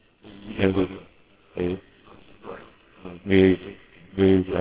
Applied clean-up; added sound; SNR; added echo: neural separator model SepFormer WHAMR!.